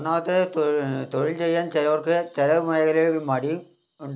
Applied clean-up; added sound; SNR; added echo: none; none; none; none.